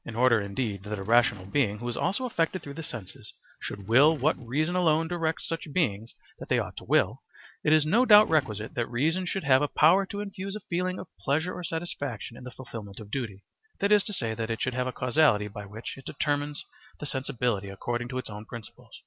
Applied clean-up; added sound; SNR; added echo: none; Drawer open or close; 20 dB; none.